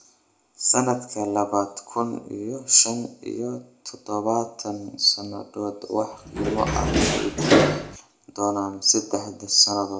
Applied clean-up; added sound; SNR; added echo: none; Door; -3 dB; reverberation time 0.3 s.